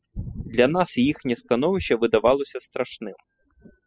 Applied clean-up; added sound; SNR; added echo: classical method spectral subtraction.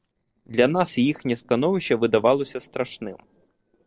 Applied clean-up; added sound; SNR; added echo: neural separator model SepFormer DNS4.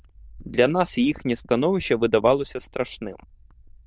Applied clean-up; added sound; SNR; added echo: neural diffusion model UNIVERSE++.